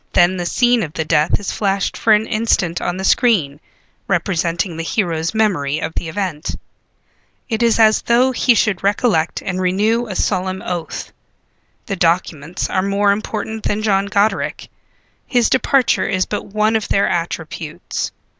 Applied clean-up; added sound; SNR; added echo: none; none; none; none.